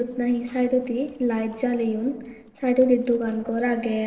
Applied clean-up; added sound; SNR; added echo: neural separator model SepFormer DNS4.